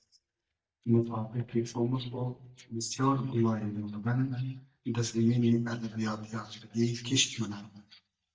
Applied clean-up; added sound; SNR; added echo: neural mask model DeepFilterNet 3.